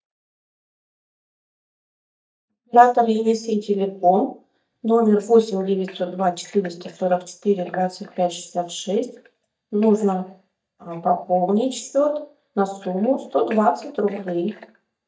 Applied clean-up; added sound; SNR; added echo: neural mask model DeepFilterNet 3.